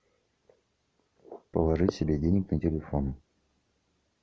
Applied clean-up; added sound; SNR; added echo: none; none; none; none.